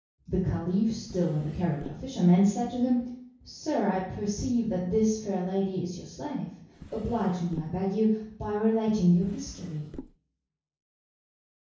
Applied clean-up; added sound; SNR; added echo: none; Drawer open or close; 18 dB; reverberation time 0.6 s.